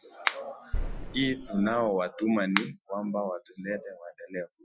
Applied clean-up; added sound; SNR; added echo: classical method Wiener filter.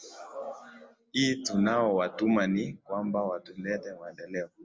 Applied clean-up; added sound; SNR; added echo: none; none; none; none.